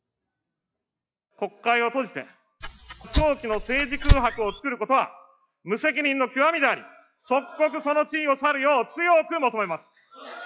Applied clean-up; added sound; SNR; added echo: classical method log-MMSE.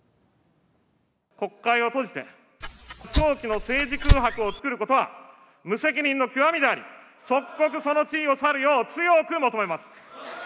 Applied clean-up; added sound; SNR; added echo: none; Rattle (instrument); 0 dB; none.